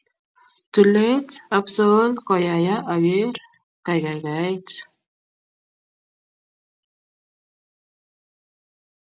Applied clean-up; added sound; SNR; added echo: none; none; none; none.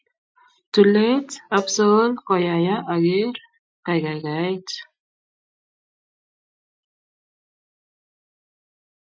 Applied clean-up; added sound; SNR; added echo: classical method Wiener filter.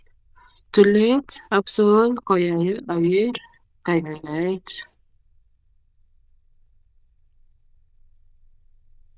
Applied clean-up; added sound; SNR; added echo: neural diffusion model UNIVERSE++.